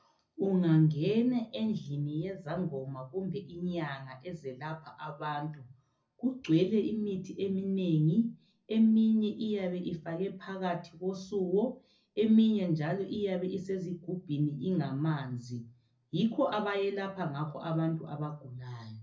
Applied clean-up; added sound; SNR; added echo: none; none; none; reverberation time 0.4 s.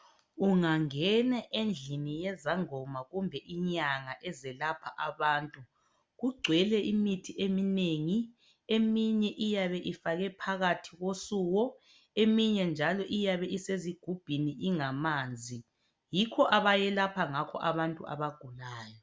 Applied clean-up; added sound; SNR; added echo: none; none; none; none.